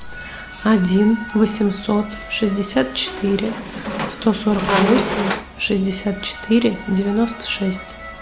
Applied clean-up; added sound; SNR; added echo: none; Squeak; 4 dB; none.